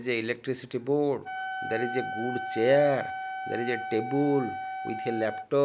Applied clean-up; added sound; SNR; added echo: none; Wind instrument, woodwind instrument; 7 dB; none.